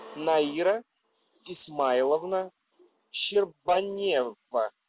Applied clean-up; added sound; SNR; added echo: none; none; none; none.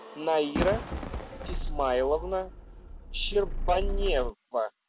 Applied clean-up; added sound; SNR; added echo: none; Motor vehicle (road) + Fireworks; 2 dB; none.